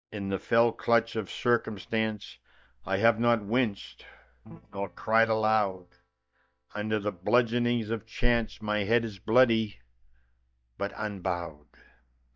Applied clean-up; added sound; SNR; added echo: neural mask model DeepFilterNet 3.